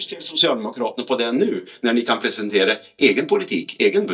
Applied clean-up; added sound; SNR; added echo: neural mask model DeepFilterNet 3.